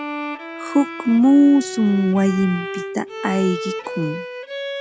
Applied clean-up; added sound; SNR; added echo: none; Bowed string instrument; 10 dB; none.